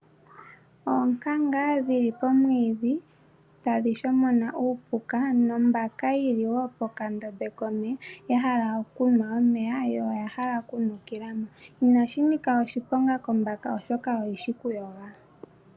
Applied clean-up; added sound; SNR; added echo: none; none; none; none.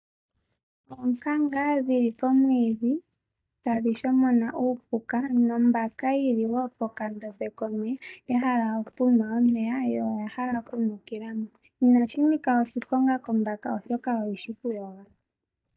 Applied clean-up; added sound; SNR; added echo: neural mask model DeepFilterNet 3.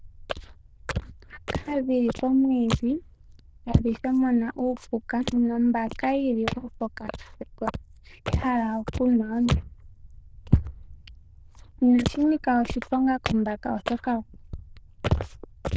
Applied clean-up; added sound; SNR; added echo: neural diffusion model UNIVERSE++.